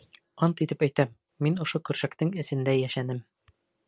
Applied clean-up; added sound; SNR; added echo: none; none; none; none.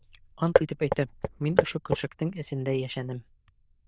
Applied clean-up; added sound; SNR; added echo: neural diffusion model UNIVERSE++.